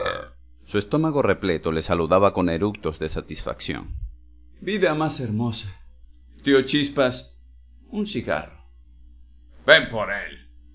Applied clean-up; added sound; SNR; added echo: none; none; none; none.